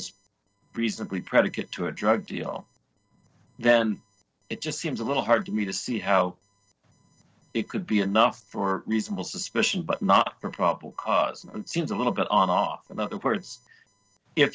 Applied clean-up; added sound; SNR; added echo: neural separator model SepFormer DNS4.